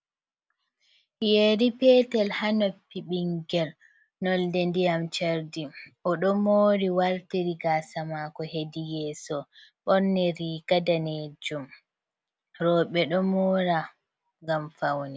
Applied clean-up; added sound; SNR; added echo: none; none; none; none.